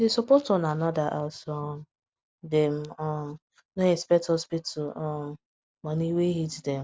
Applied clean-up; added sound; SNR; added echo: none; none; none; none.